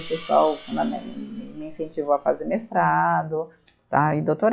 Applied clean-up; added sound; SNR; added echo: classical method log-MMSE.